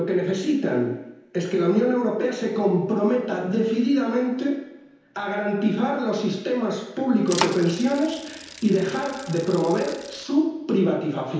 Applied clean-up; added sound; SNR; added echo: none; Bicycle; 11 dB; reverberation time 1.0 s.